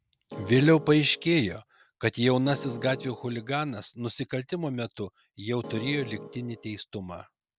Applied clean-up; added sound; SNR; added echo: none; Keyboard (musical); 14 dB; none.